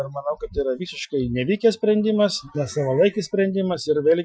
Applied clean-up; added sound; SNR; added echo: classical method Wiener filter.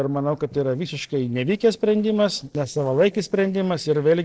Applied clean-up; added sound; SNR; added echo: neural separator model SepFormer DNS4.